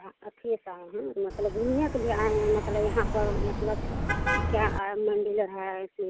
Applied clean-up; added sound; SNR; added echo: none; Car passing by; 0 dB; none.